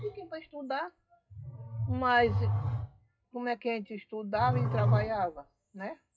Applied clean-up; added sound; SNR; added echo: classical method WPE with log-MMSE.